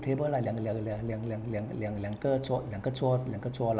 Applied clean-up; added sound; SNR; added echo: none; none; none; none.